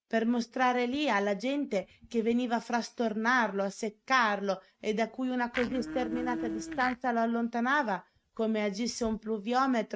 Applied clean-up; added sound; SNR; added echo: neural mask model RNNoise.